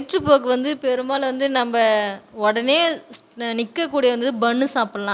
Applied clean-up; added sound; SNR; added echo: none; none; none; none.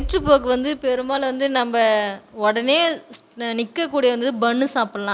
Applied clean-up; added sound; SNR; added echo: none; Bass drum; 19 dB; none.